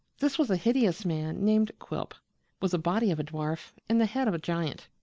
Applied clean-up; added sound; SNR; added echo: none; none; none; none.